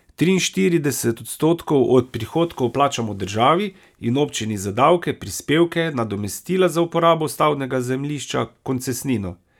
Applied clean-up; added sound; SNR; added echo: none; none; none; none.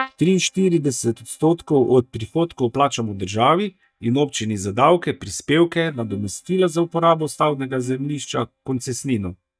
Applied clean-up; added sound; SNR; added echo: neural mask model DeepFilterNet 3.